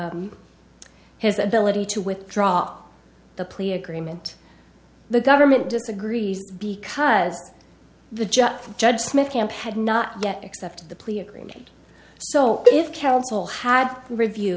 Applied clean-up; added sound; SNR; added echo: none; Cowbell; -1 dB; none.